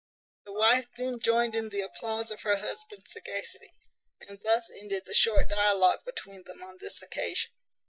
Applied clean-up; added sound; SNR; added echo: neural mask model DeepFilterNet 3.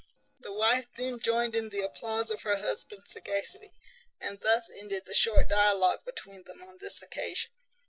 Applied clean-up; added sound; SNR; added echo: neural separator model SepFormer DNS4.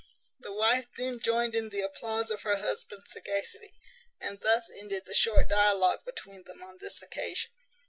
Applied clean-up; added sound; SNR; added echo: none; none; none; none.